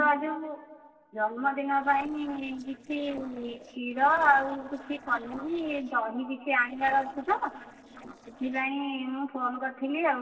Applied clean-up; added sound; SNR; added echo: neural separator model SepFormer DNS4.